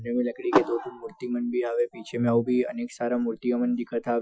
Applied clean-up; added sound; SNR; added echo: classical method Wiener filter.